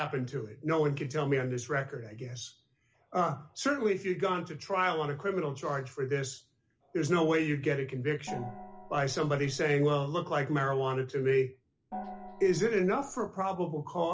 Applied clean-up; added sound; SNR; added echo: none; Gong; 13 dB; none.